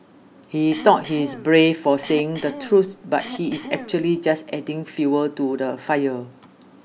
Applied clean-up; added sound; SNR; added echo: none; Cough; 15 dB; none.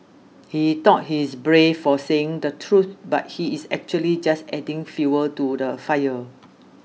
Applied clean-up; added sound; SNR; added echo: none; none; none; none.